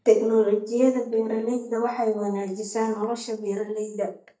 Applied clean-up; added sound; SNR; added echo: neural mask model DeepFilterNet 3.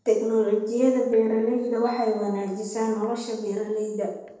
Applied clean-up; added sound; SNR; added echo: neural separator model SepFormer DNS4.